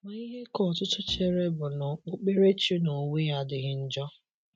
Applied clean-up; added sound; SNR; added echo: neural mask model RNNoise.